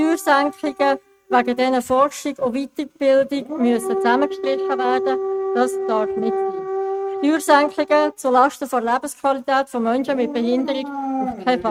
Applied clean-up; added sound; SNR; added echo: neural mask model RNNoise.